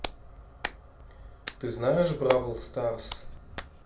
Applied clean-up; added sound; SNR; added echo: none; Hands; 8 dB; reverberation time 0.6 s.